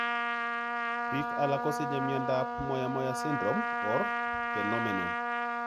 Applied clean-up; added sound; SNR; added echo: none; Trumpet; -2 dB; none.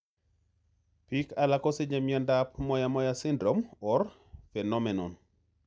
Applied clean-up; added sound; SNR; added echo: none; none; none; none.